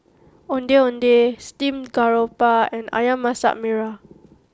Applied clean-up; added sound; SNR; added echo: none; none; none; none.